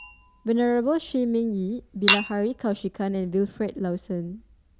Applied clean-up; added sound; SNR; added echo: none; Chink, clink; 7 dB; none.